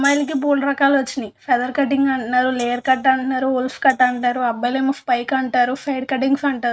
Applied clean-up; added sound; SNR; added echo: neural mask model RNNoise.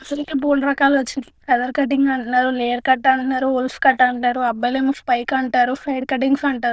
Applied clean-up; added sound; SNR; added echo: neural diffusion model UNIVERSE++.